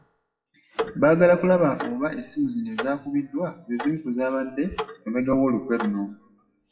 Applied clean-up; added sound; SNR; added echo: classical method WPE with log-MMSE.